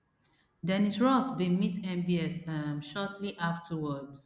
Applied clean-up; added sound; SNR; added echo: none; none; none; none.